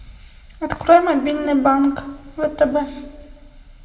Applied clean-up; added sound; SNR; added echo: none; none; none; reverberation time 1.2 s.